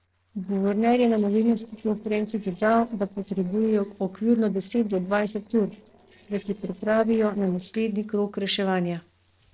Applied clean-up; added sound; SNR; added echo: neural separator model SepFormer DNS4.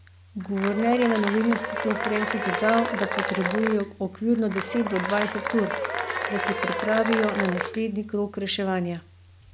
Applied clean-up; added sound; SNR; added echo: none; Applause / Cheering; 4 dB; none.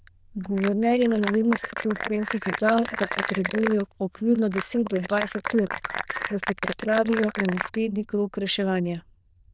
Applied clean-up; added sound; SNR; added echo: neural diffusion model UNIVERSE++.